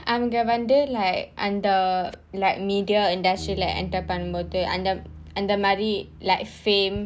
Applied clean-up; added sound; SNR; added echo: none; Bass guitar; 17 dB; none.